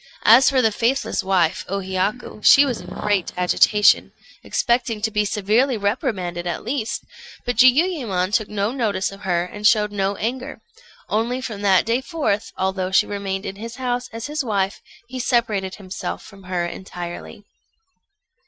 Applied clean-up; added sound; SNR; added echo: neural mask model RNNoise.